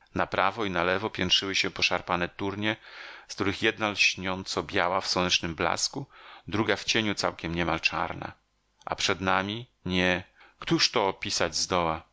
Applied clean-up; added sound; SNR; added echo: none; none; none; none.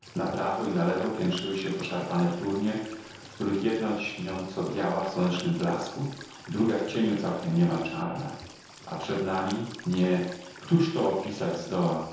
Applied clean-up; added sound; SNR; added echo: none; Cricket / Water; 18 dB; reverberation time 0.9 s.